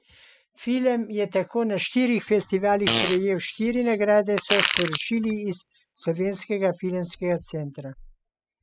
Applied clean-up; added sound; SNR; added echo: classical method spectral subtraction.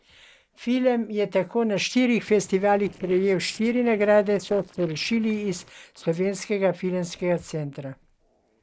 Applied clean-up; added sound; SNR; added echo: neural separator model SepFormer DNS4.